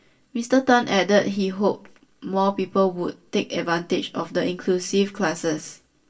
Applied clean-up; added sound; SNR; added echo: none; none; none; reverberation time 0.2 s.